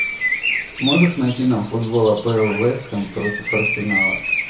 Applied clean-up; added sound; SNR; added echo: none; Bird; 3 dB; reverberation time 0.6 s.